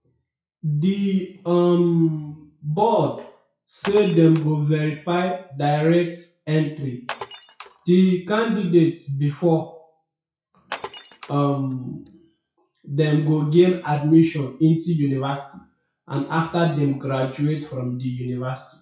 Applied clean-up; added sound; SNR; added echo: classical method WPE with log-MMSE.